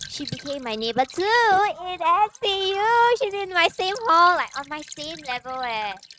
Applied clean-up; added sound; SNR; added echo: neural mask model RNNoise.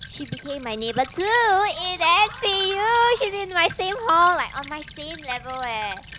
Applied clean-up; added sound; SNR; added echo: none; Stream / Trickle, dribble; 15 dB; none.